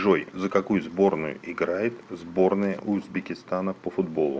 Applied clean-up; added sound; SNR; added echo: none; none; none; none.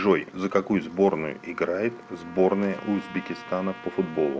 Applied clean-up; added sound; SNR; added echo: none; Trumpet; 19 dB; none.